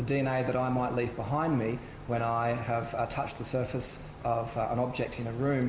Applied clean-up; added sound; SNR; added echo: none; none; none; none.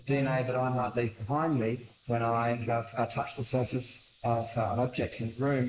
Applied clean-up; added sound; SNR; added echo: neural mask model Resemble Enhance denoiser.